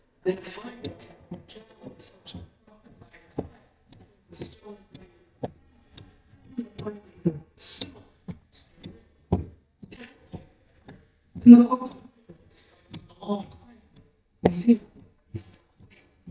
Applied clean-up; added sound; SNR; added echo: neural mask model DeepFilterNet 3.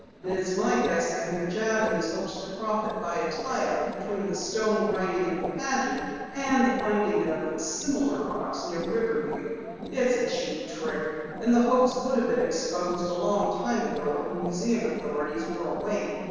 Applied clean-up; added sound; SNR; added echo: neural separator model SepFormer DNS4.